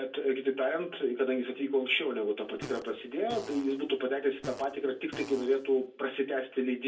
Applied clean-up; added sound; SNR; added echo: none; Fart; 16 dB; reverberation time 0.2 s.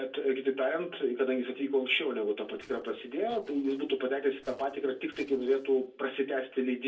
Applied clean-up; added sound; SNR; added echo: neural separator model SepFormer DNS4.